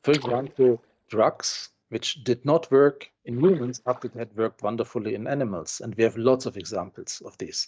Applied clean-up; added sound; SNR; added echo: neural mask model DeepFilterNet 3.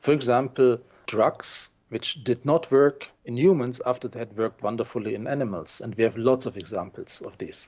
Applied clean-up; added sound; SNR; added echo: none; none; none; none.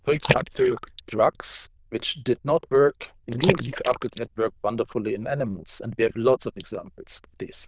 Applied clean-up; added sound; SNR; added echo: neural diffusion model UNIVERSE++.